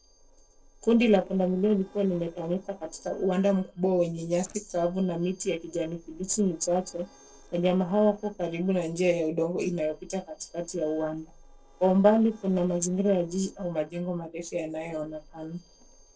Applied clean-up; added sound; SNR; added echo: neural separator model SepFormer DNS4.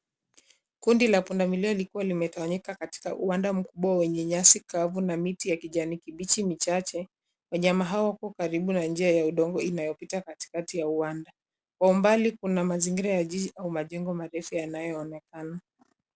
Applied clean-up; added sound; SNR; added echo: none; none; none; none.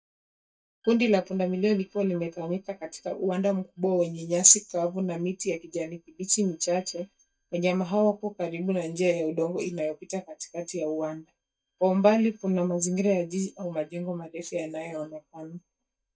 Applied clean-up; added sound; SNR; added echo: neural mask model DeepFilterNet 3.